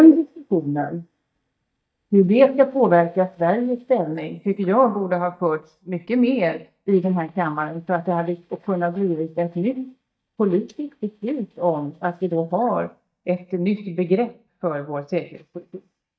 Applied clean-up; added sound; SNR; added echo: neural mask model DeepFilterNet 3.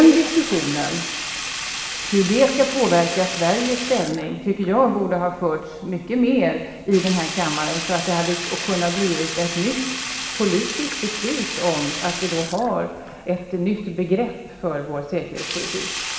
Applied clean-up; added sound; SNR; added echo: none; Sink (filling or washing); 8 dB; reverberation time 2.0 s.